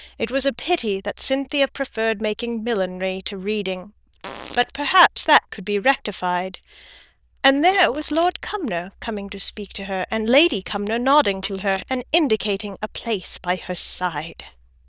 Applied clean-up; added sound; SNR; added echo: neural diffusion model UNIVERSE++.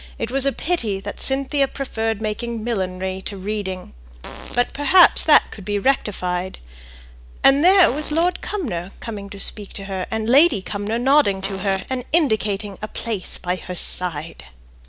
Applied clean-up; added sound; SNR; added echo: none; Fart; 16 dB; none.